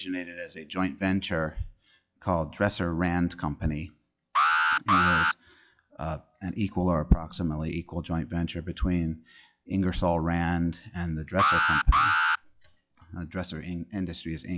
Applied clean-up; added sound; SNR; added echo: classical method log-MMSE.